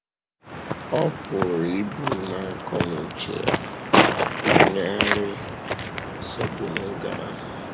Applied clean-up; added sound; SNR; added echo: none; Walk, footsteps; -4 dB; none.